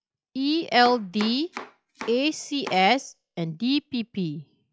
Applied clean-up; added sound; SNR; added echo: classical method log-MMSE.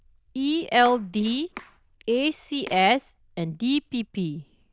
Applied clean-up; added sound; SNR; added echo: neural diffusion model UNIVERSE++.